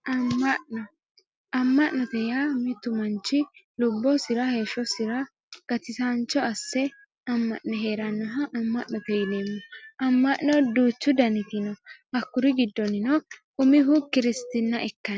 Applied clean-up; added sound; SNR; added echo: none; none; none; none.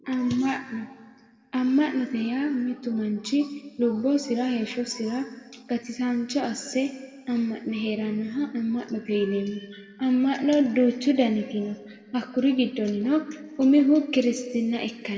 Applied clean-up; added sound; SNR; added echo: none; none; none; reverberation time 1.3 s.